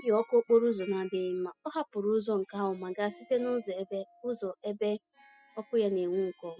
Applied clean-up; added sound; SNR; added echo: classical method spectral subtraction.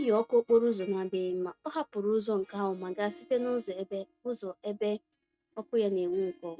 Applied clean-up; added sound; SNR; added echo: neural mask model RNNoise.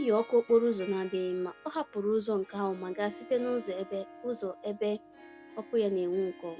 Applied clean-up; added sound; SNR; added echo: none; Harp; 19 dB; none.